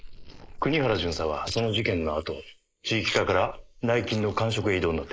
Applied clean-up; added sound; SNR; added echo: neural mask model Resemble Enhance denoiser.